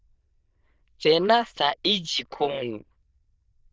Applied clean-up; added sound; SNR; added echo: neural diffusion model UNIVERSE++.